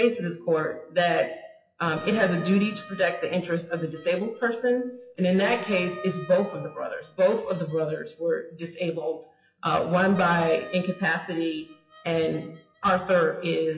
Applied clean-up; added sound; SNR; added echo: classical method WPE with log-MMSE.